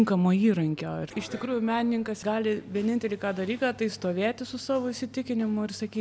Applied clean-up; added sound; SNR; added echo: none; none; none; none.